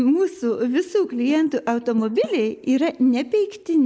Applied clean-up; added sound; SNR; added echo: neural mask model Resemble Enhance denoiser.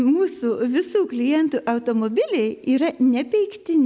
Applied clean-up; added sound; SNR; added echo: none; none; none; none.